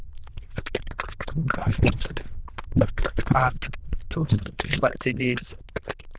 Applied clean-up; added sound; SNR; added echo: neural diffusion model UNIVERSE++.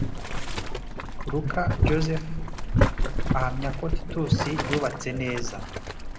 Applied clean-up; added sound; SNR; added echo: none; Boiling; -5 dB; none.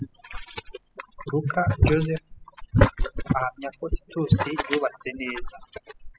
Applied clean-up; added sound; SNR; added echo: classical method spectral subtraction.